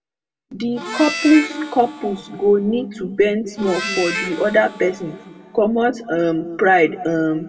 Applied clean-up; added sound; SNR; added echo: none; Harmonica; 11 dB; reverberation time 1.9 s.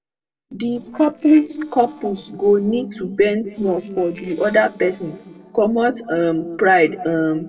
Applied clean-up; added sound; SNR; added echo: neural separator model SepFormer DNS4.